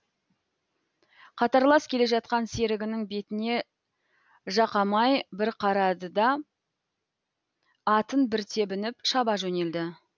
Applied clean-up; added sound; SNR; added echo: none; none; none; none.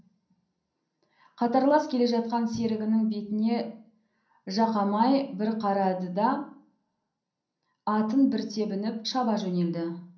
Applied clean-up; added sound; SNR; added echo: none; none; none; reverberation time 0.6 s.